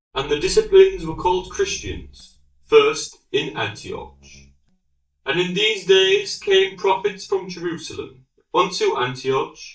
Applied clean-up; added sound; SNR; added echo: neural mask model DeepFilterNet 3.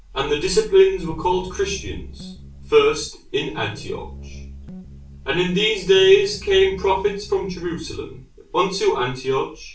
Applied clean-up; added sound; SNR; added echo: none; Piano; 17 dB; reverberation time 0.3 s.